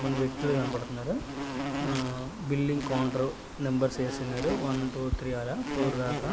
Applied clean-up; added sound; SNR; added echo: none; Insect; 5 dB; none.